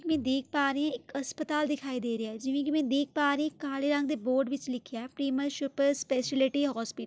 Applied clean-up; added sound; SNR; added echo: none; none; none; none.